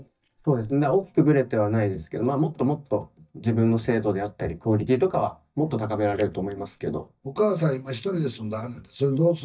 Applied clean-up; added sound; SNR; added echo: neural mask model DeepFilterNet 3.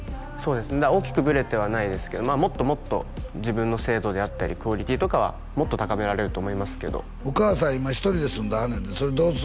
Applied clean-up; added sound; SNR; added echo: none; none; none; none.